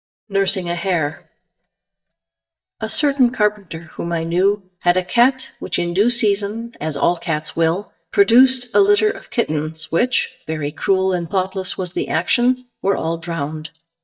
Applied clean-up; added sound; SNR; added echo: neural mask model DeepFilterNet 3.